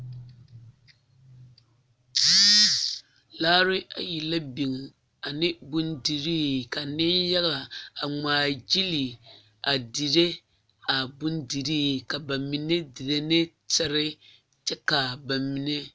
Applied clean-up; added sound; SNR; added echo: none; none; none; none.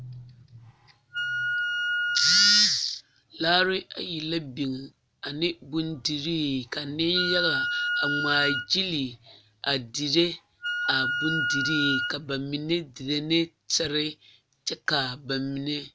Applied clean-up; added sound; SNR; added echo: none; Wind instrument, woodwind instrument; 1 dB; none.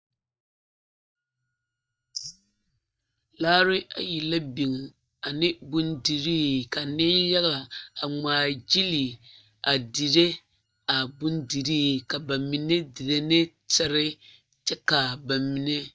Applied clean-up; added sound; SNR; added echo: neural mask model DeepFilterNet 3.